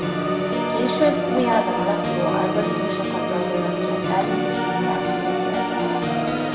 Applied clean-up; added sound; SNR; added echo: none; Organ; -4 dB; reverberation time 0.8 s.